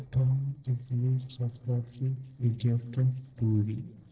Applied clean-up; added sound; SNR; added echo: neural separator model SepFormer DNS4.